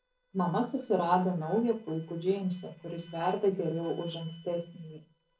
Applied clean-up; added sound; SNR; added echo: neural separator model SepFormer DNS4.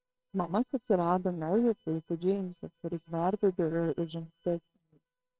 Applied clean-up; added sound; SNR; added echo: neural separator model SepFormer WHAMR!.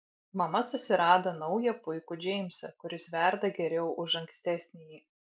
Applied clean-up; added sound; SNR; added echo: none; none; none; none.